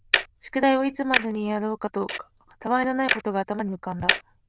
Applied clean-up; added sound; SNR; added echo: neural diffusion model UNIVERSE++.